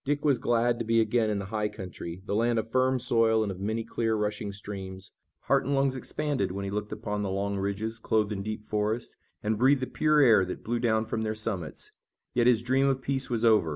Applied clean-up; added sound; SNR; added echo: none; none; none; none.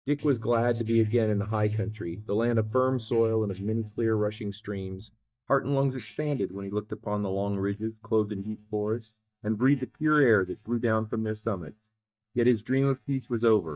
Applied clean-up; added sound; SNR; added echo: neural mask model DeepFilterNet 3.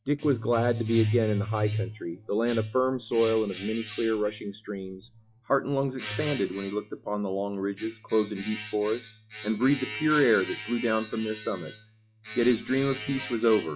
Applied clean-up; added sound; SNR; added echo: classical method log-MMSE.